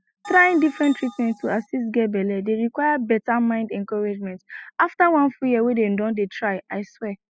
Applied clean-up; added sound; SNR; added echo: classical method spectral subtraction.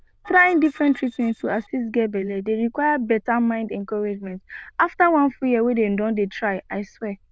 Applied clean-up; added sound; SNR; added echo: neural diffusion model UNIVERSE++.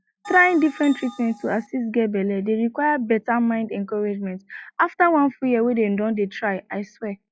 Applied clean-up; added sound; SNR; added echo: classical method log-MMSE.